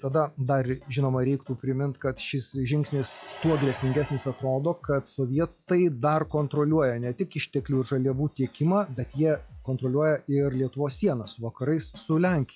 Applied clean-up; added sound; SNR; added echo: classical method log-MMSE.